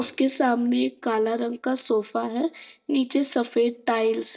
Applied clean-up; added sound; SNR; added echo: neural mask model DeepFilterNet 3.